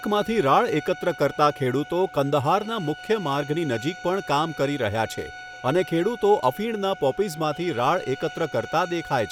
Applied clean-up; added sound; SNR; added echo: none; Bowed string instrument; 16 dB; none.